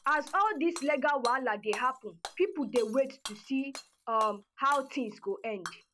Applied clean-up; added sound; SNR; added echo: none; Shatter / Hammer; 17 dB; none.